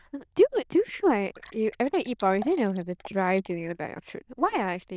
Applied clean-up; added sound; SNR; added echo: neural diffusion model UNIVERSE++.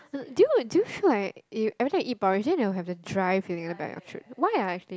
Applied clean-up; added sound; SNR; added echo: none; none; none; none.